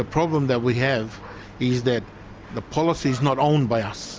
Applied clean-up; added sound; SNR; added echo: none; none; none; none.